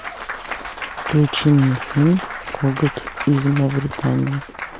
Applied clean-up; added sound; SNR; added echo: none; Applause / Cheering / Clapping; 11 dB; none.